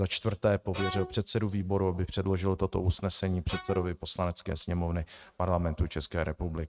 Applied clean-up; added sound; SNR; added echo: neural mask model RNNoise.